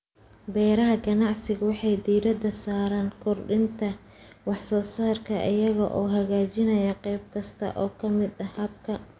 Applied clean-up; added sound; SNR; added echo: none; none; none; none.